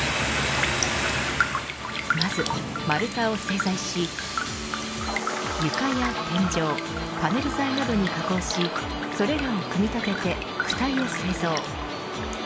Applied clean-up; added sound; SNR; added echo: none; Raindrop; 8 dB; none.